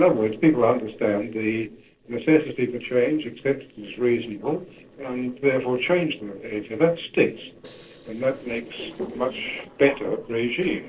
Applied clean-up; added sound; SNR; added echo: neural separator model SepFormer DNS4.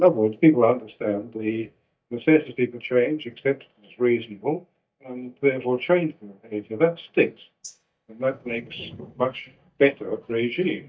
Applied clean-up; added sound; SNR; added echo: neural mask model DeepFilterNet 3.